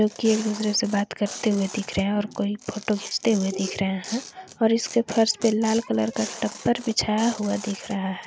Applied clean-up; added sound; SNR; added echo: none; Tearing; 15 dB; none.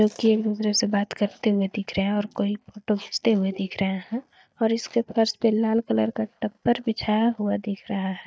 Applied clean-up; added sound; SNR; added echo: neural mask model DeepFilterNet 3.